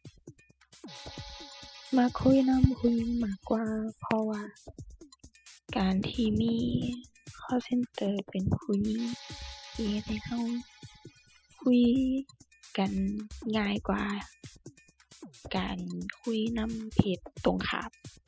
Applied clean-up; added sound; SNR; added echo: classical method spectral subtraction.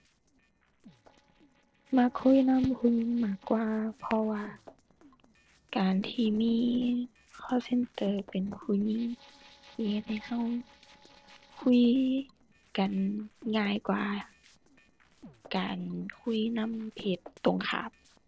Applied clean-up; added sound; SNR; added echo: neural separator model SepFormer DNS4.